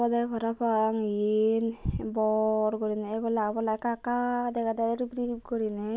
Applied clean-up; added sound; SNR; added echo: none; none; none; none.